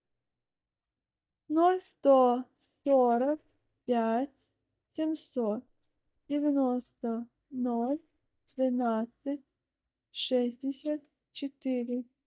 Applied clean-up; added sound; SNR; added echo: neural mask model DeepFilterNet 3.